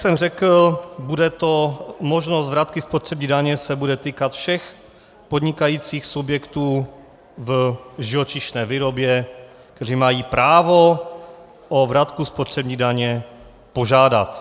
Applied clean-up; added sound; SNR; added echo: none; none; none; none.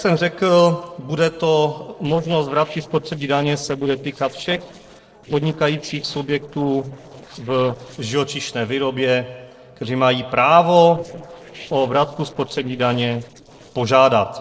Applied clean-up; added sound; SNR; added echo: neural separator model SepFormer DNS4.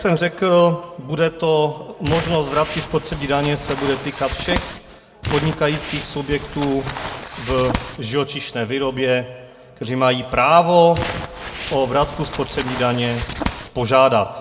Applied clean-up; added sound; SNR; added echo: none; Crumpling, crinkling; 8 dB; reverberation time 0.8 s.